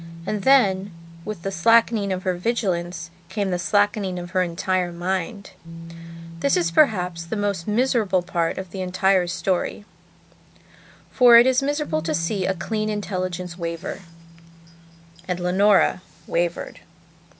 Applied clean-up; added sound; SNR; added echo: none; Bass guitar; 17 dB; none.